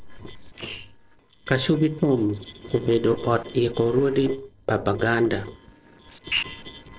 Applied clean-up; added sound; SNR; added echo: neural separator model SepFormer DNS4.